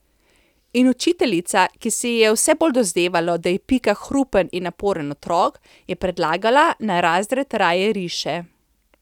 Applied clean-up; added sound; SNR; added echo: none; none; none; none.